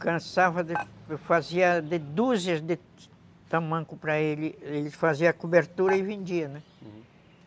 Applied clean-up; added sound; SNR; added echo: none; Dishes, pots, and pans; 12 dB; none.